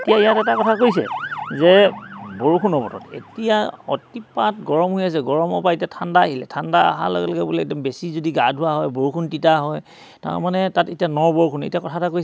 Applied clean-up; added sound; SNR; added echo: none; Motor vehicle (road) / Siren; 15 dB; none.